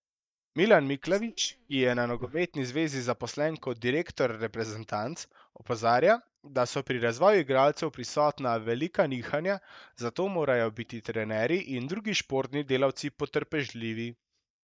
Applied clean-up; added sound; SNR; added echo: neural mask model DeepFilterNet 3.